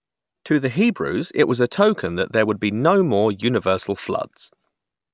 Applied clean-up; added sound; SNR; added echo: none; none; none; none.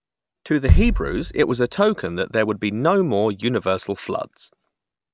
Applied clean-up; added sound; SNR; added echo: none; Bass drum; 3 dB; none.